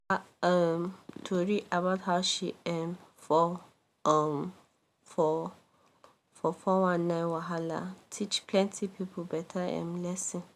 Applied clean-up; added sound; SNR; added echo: none; none; none; none.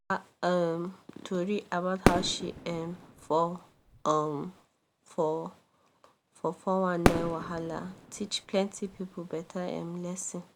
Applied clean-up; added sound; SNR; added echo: none; Fireworks; 1 dB; none.